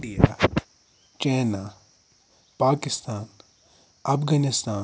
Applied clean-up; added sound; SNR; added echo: none; none; none; none.